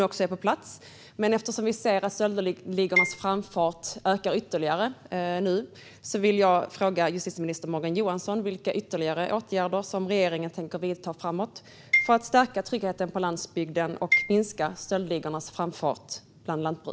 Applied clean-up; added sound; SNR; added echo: none; Marimba, xylophone; 4 dB; none.